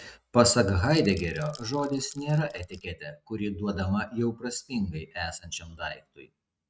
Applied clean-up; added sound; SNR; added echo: neural mask model RNNoise.